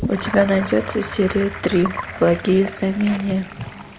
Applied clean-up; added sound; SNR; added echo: none; Sink (filling or washing) / Gurgling; 10 dB; none.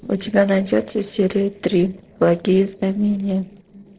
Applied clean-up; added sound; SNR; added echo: neural separator model SepFormer DNS4.